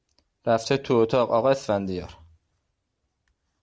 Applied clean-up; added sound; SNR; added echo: none; none; none; none.